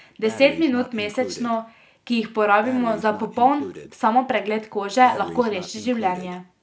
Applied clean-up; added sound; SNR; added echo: none; Breathing; 16 dB; none.